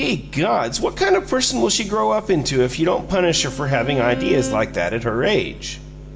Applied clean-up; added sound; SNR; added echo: none; Bowed string instrument; 12 dB; reverberation time 2.3 s.